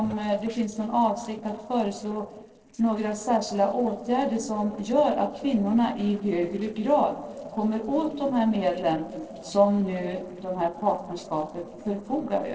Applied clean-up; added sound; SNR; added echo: neural separator model SepFormer DNS4.